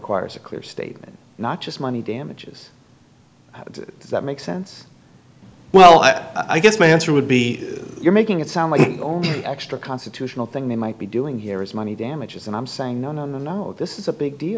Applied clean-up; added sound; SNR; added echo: none; none; none; none.